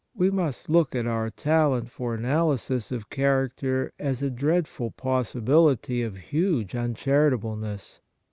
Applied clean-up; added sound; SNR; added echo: none; none; none; none.